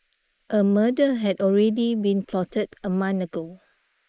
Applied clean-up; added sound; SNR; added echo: neural mask model Resemble Enhance denoiser.